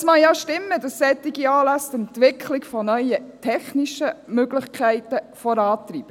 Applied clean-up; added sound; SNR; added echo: none; none; none; none.